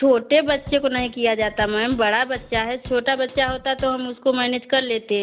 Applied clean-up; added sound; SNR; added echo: none; Drum / Drum kit; 18 dB; none.